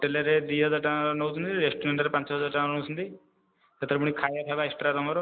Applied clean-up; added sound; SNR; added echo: none; none; none; none.